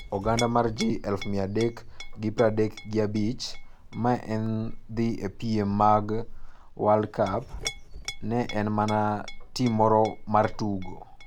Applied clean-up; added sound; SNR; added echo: none; Chink, clink; 10 dB; none.